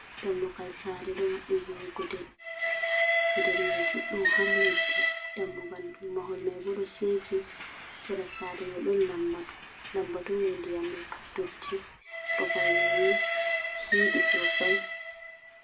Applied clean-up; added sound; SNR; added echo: none; Train; -2 dB; reverberation time 0.2 s.